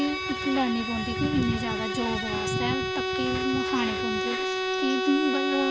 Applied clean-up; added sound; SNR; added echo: none; Bowed string instrument; 0 dB; none.